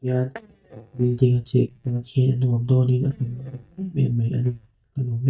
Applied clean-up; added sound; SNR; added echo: neural mask model DeepFilterNet 3.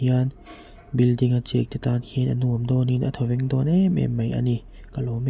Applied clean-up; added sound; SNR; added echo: none; none; none; none.